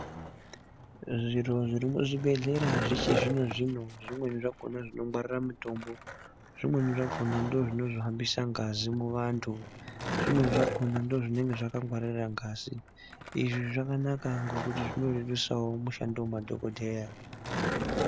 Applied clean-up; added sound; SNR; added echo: none; Skateboard; 6 dB; none.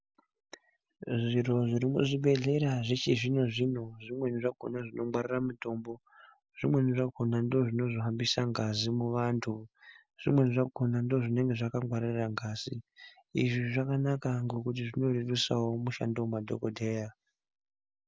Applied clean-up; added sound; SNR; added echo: none; none; none; none.